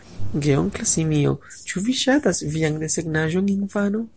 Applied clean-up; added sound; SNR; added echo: none; none; none; none.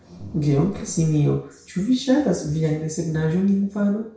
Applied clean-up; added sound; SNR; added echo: none; none; none; reverberation time 0.6 s.